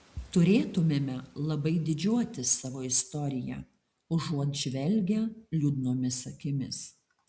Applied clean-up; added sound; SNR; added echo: none; none; none; none.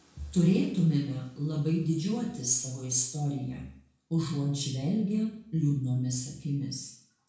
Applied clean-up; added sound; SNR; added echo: none; none; none; reverberation time 0.5 s.